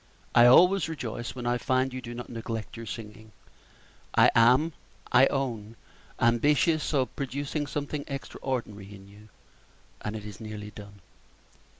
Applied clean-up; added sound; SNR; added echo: none; Glass; 16 dB; none.